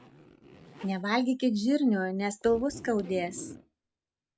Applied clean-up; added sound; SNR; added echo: none; Zipper (clothing); 19 dB; none.